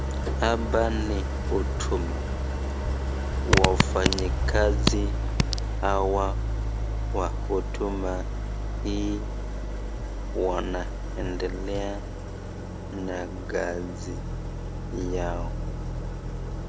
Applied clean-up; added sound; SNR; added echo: none; Fart + Idling; -3 dB; none.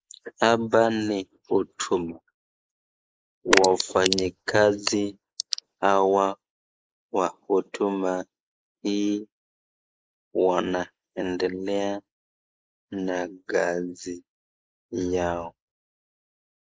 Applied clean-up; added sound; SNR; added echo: neural mask model Resemble Enhance denoiser.